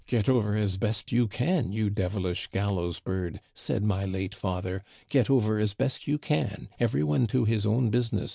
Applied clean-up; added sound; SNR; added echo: none; none; none; none.